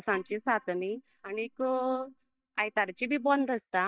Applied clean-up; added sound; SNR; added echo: neural mask model DeepFilterNet 3.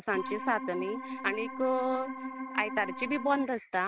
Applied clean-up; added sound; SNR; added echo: none; Organ; 7 dB; none.